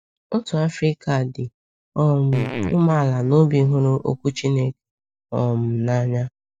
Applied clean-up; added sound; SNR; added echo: neural mask model DeepFilterNet 3.